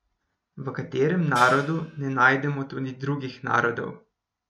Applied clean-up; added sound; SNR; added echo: none; Gong; 13 dB; none.